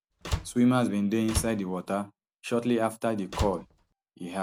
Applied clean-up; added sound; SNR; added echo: none; Slam; 8 dB; none.